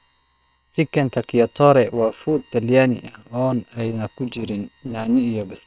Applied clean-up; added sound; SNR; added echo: neural separator model SepFormer WHAM!.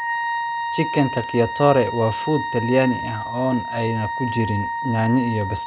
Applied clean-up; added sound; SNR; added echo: none; Wind instrument, woodwind instrument; 5 dB; none.